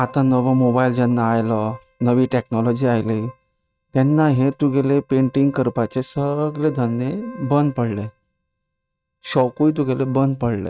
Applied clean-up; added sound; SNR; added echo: neural mask model RNNoise.